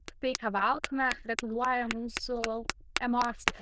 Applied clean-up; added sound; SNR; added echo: neural diffusion model UNIVERSE++.